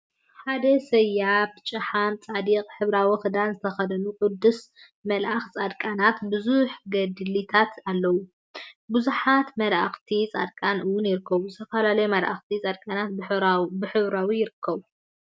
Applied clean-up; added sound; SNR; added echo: none; none; none; none.